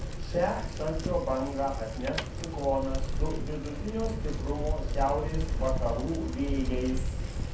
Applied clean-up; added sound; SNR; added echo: none; Bicycle; -1 dB; reverberation time 0.7 s.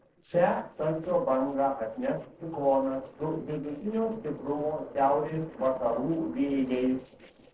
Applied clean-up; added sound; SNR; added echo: neural separator model SepFormer DNS4.